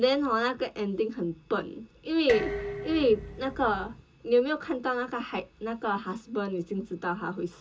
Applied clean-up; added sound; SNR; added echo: none; Dishes, pots, and pans; 10 dB; reverberation time 0.2 s.